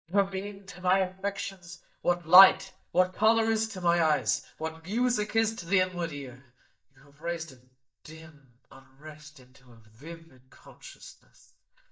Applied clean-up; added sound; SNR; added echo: neural mask model DeepFilterNet 3.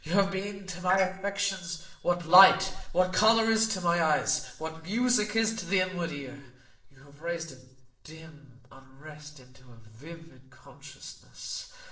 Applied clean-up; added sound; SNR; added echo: neural separator model SepFormer DNS4.